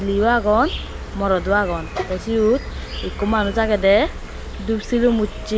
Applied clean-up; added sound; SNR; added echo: none; Insect; 9 dB; none.